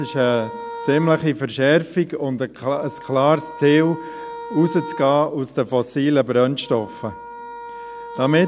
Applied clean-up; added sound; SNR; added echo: none; Wind instrument, woodwind instrument; 15 dB; none.